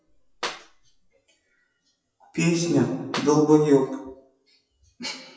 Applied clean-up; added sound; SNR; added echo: classical method WPE with log-MMSE.